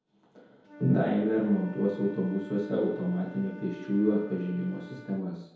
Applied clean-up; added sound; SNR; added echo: none; Wind instrument, woodwind instrument; 18 dB; reverberation time 1.9 s.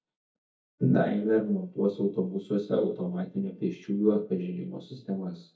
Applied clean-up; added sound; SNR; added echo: neural mask model DeepFilterNet 3.